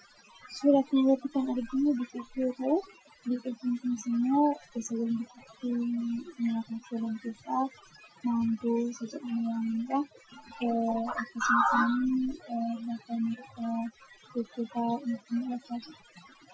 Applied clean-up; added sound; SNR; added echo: classical method Wiener filter.